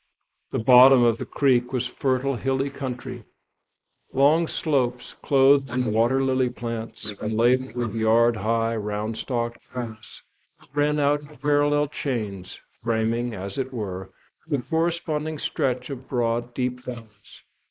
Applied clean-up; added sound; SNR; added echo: neural mask model Resemble Enhance denoiser.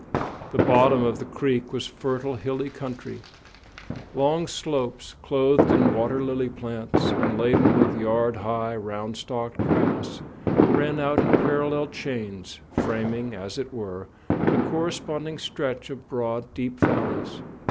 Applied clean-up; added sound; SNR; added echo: none; Fireworks; 0 dB; none.